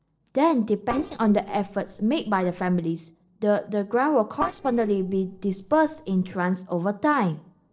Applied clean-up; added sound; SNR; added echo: neural separator model SepFormer DNS4.